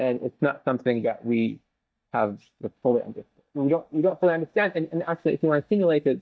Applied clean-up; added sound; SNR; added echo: neural mask model DeepFilterNet 3.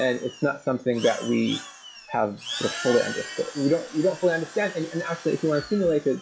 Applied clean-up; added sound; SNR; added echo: classical method log-MMSE.